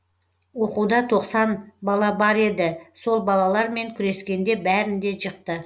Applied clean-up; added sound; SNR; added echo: none; none; none; none.